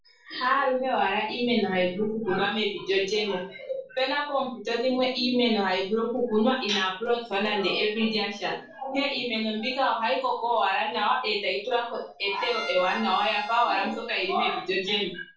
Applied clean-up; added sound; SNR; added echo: none; Bowed string instrument; 14 dB; reverberation time 0.3 s.